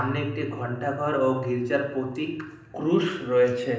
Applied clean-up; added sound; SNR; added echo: none; Marimba, xylophone / Wood; 16 dB; reverberation time 0.8 s.